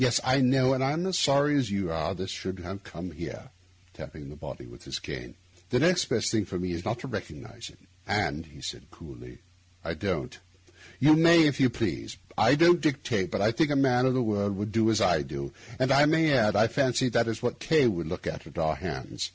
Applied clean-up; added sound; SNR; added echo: none; none; none; none.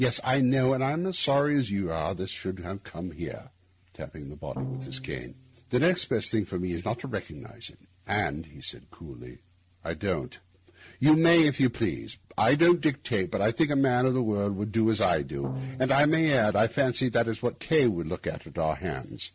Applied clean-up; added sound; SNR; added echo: neural separator model SepFormer DNS4.